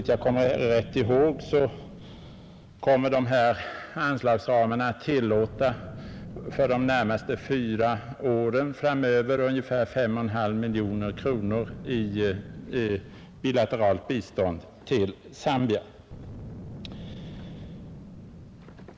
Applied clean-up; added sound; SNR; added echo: none; Boom; 17 dB; none.